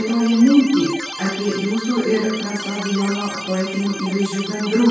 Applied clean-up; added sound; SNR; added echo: none; Keyboard (musical); 12 dB; reverberation time 0.6 s.